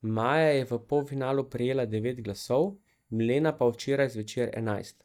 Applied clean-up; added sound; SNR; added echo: neural mask model DeepFilterNet 3.